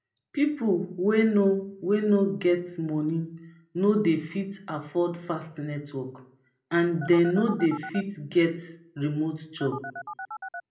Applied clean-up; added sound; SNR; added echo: none; Telephone; 11 dB; reverberation time 0.5 s.